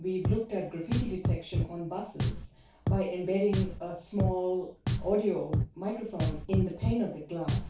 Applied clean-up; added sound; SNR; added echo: none; Drum; 0 dB; reverberation time 0.3 s.